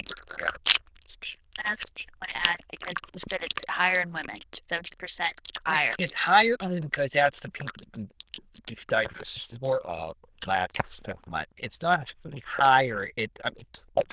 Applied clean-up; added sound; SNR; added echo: neural diffusion model UNIVERSE++.